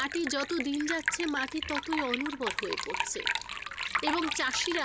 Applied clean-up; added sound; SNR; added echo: none; Liquid; 2 dB; none.